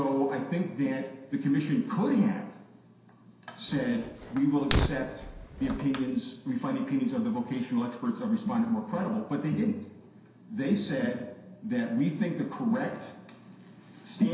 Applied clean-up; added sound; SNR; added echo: none; Fire; 2 dB; reverberation time 0.7 s.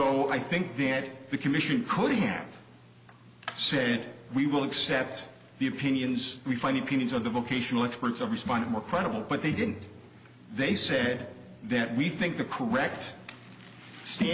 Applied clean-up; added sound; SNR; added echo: none; none; none; none.